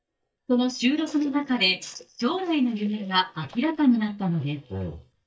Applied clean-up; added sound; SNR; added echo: neural mask model DeepFilterNet 3.